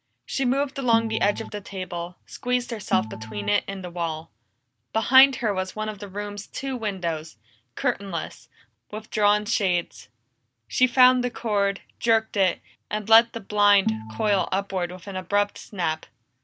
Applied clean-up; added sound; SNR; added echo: none; Organ; 6 dB; none.